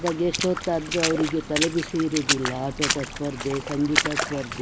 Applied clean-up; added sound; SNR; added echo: none; Water / Splash, splatter; 3 dB; none.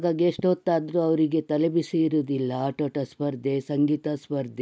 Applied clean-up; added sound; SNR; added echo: none; none; none; none.